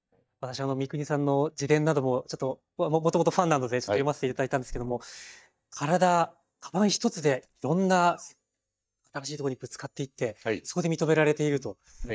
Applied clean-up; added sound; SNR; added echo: neural mask model DeepFilterNet 3.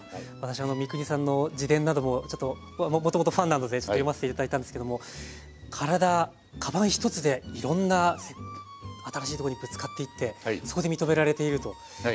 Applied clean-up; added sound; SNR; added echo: none; none; none; none.